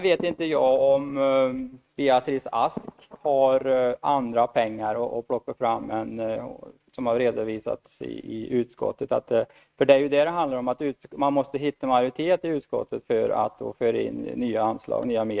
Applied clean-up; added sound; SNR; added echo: neural mask model RNNoise.